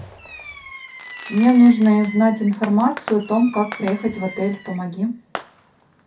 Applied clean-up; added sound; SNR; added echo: none; Fireworks; 17 dB; reverberation time 0.3 s.